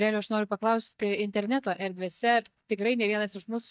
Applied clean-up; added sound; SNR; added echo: neural mask model DeepFilterNet 3.